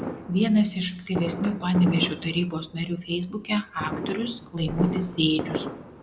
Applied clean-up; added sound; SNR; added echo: none; Fireworks; 8 dB; none.